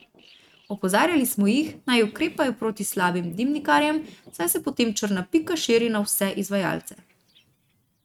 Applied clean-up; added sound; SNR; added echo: neural mask model RNNoise.